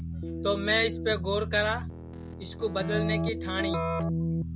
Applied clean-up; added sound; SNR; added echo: none; Keyboard (musical); 1 dB; none.